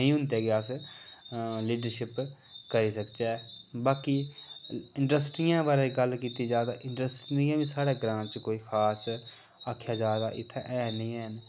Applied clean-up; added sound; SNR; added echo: none; none; none; none.